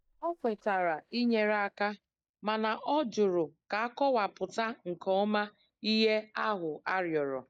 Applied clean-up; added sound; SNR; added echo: neural mask model DeepFilterNet 3.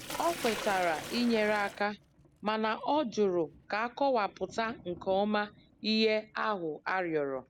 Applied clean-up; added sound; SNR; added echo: none; Sink (filling or washing); 15 dB; none.